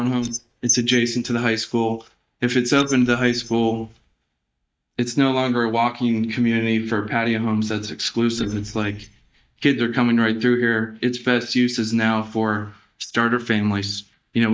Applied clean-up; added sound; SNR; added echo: neural mask model DeepFilterNet 3.